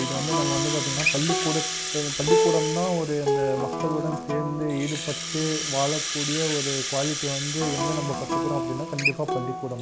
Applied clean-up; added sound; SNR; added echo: none; Acoustic guitar + Rattle (instrument); -1 dB; none.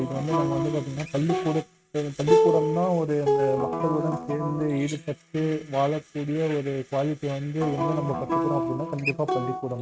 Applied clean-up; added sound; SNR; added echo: neural mask model RNNoise.